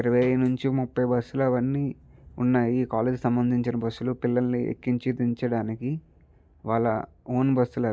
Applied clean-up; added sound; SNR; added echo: none; none; none; none.